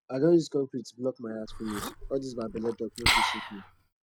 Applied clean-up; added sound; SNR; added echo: none; Liquid; 1 dB; none.